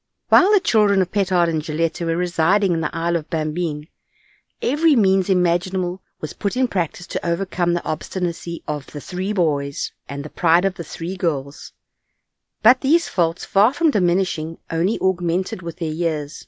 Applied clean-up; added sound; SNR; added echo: none; none; none; none.